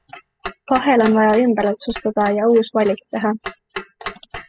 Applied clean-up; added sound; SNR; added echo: classical method spectral subtraction.